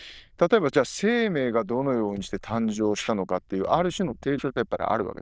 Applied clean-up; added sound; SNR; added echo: neural diffusion model UNIVERSE++.